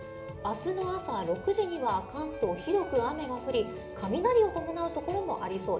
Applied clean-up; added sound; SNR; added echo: none; Wind instrument, woodwind instrument; 17 dB; reverberation time 0.9 s.